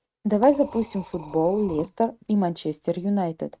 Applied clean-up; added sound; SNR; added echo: neural mask model RNNoise.